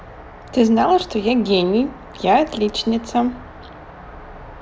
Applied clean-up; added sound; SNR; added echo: none; none; none; none.